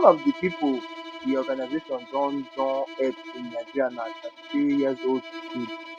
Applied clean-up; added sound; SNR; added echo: none; Bowed string instrument; 14 dB; none.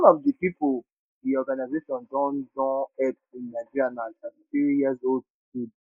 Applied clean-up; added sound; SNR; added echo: neural mask model Resemble Enhance denoiser.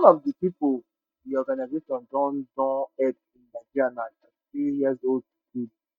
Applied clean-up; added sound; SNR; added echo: neural mask model DeepFilterNet 3.